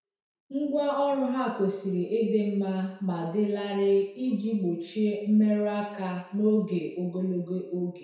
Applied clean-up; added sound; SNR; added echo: none; none; none; reverberation time 0.7 s.